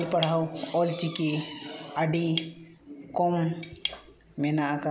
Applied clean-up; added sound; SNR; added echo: none; Cutlery, silverware / Tap; 9 dB; none.